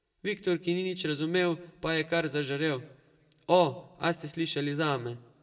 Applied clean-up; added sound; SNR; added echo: none; none; none; reverberation time 0.5 s.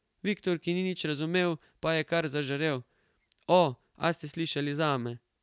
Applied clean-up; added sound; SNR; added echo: none; none; none; none.